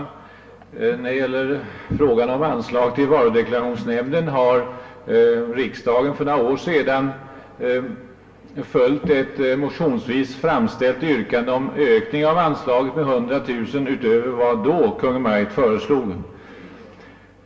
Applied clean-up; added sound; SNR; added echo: none; none; none; reverberation time 1.0 s.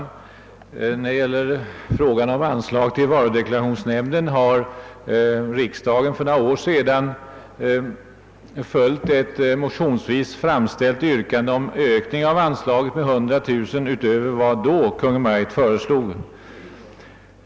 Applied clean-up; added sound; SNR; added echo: none; none; none; none.